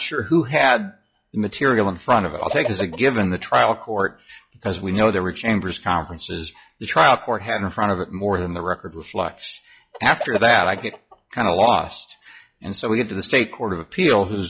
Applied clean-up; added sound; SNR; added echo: classical method log-MMSE.